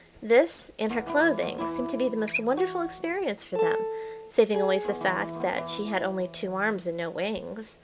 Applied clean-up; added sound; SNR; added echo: none; Acoustic guitar; 7 dB; none.